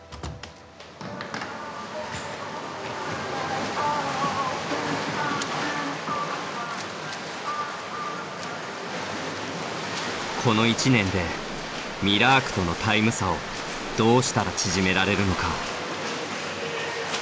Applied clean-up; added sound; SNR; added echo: none; none; none; none.